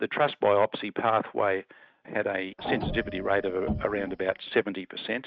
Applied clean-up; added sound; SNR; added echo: neural mask model RNNoise.